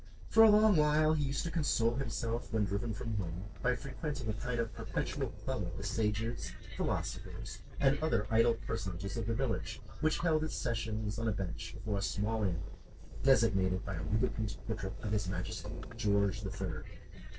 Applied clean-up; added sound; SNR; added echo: neural separator model SepFormer DNS4.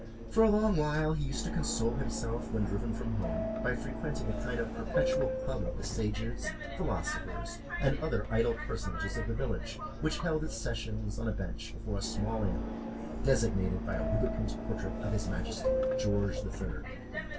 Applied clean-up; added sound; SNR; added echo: none; Subway, metro, underground; 5 dB; reverberation time 0.1 s.